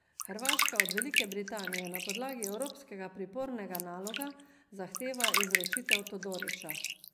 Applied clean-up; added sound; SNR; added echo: none; Bathtub (filling or washing); -5 dB; none.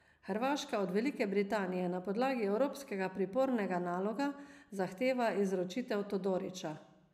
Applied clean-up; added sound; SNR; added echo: none; none; none; none.